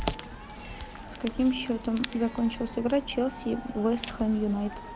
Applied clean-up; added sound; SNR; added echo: none; Crowd / Cheering; 17 dB; none.